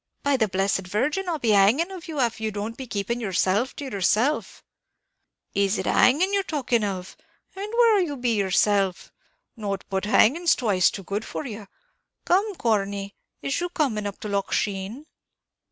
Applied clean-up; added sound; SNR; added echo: none; none; none; none.